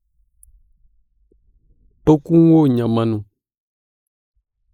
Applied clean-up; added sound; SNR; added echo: neural mask model Resemble Enhance denoiser.